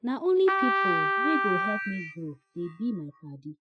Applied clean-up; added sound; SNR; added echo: classical method Wiener filter.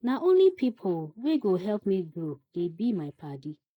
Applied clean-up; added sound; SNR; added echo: neural mask model Resemble Enhance denoiser.